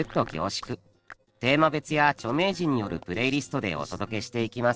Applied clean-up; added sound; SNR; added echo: neural separator model SepFormer DNS4.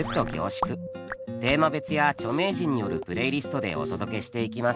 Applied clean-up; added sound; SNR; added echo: none; Wind; 15 dB; none.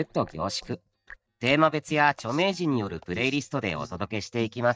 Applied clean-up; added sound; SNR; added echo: neural mask model DeepFilterNet 3.